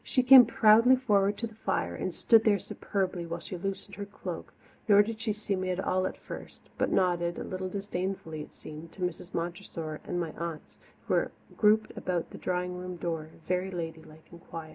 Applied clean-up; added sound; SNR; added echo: none; none; none; none.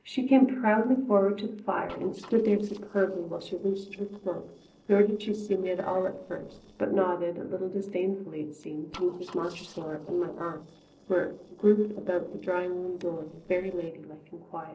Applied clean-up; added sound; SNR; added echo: neural separator model SepFormer DNS4.